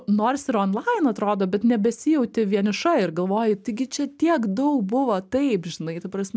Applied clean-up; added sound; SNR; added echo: none; none; none; none.